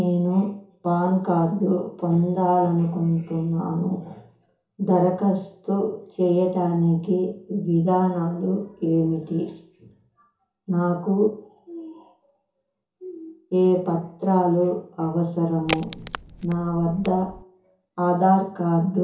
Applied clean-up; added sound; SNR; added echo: none; Crack; 9 dB; reverberation time 0.6 s.